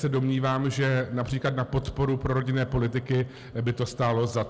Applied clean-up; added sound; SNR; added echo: none; none; none; none.